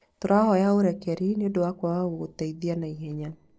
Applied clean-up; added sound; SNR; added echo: neural separator model SepFormer DNS4.